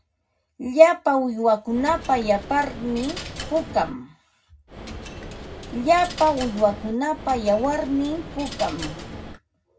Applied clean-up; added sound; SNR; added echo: none; Coin (dropping); 12 dB; reverberation time 0.4 s.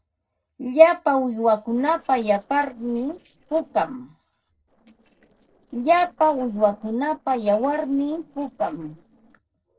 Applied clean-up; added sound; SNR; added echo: neural separator model SepFormer DNS4.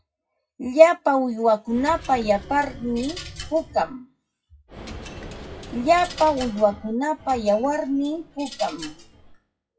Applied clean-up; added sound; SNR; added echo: classical method WPE with log-MMSE.